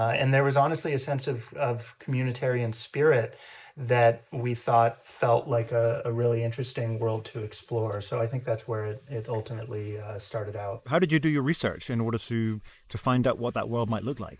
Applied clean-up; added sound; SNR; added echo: neural mask model Resemble Enhance denoiser.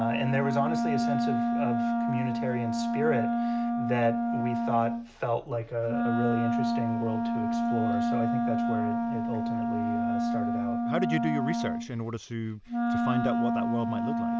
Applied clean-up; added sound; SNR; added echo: none; Wind instrument, woodwind instrument; -5 dB; none.